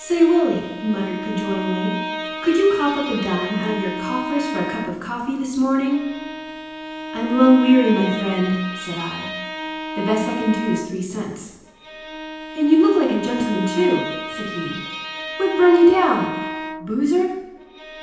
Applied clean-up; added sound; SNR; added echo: none; Bowed string instrument; 9 dB; reverberation time 0.9 s.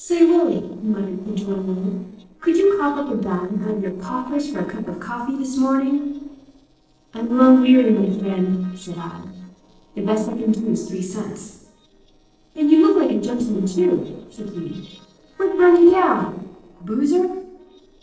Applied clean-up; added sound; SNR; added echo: neural separator model SepFormer DNS4.